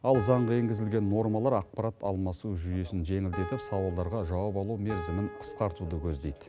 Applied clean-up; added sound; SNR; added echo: none; Piano; 13 dB; none.